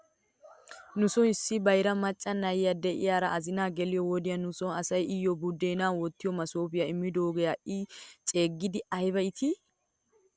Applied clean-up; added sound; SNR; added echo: none; none; none; none.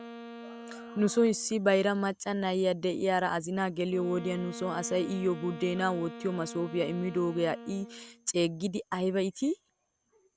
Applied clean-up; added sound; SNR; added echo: none; Wind instrument, woodwind instrument; 16 dB; none.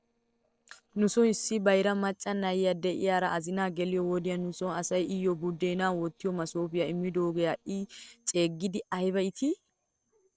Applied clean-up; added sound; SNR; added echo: neural separator model SepFormer DNS4.